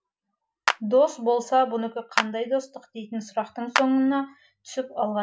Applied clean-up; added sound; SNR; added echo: none; Clapping; 7 dB; none.